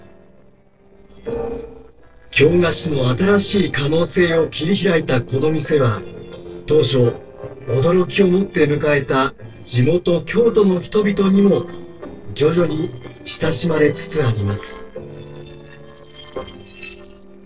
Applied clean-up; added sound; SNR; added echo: neural separator model SepFormer DNS4.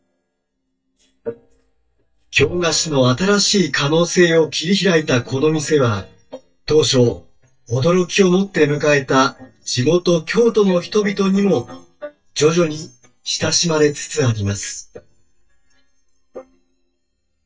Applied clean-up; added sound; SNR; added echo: neural mask model DeepFilterNet 3.